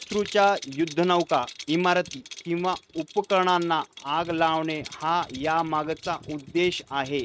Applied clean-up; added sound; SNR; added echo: neural mask model RNNoise.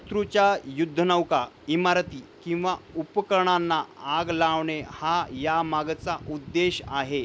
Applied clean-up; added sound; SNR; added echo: none; none; none; none.